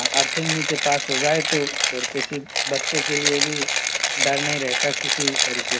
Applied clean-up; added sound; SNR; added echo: none; Mechanisms; -3 dB; none.